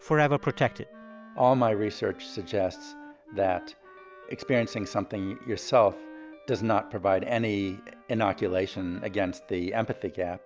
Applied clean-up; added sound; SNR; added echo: none; Guitar + Wind instrument, woodwind instrument; 19 dB; none.